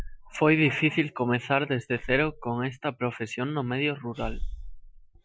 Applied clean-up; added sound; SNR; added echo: classical method Wiener filter.